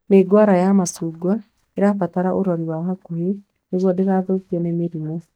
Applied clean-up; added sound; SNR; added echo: neural mask model DeepFilterNet 3.